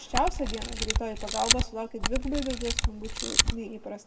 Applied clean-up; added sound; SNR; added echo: none; Camera; -4 dB; reverberation time 1.1 s.